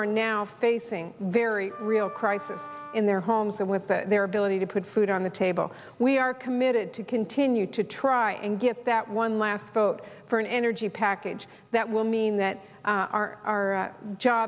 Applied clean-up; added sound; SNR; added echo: none; Wind instrument, woodwind instrument; 15 dB; none.